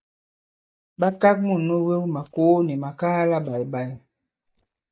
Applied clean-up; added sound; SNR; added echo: neural mask model DeepFilterNet 3.